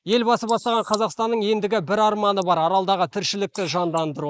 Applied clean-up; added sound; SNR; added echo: neural mask model Resemble Enhance denoiser.